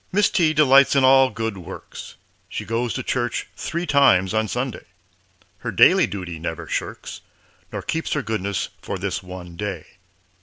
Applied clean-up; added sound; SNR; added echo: none; none; none; none.